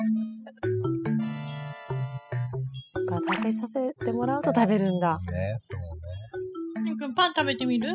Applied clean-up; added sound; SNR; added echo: classical method spectral subtraction.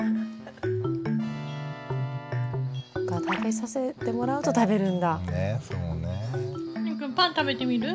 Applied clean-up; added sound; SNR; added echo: none; Keyboard (musical); 19 dB; none.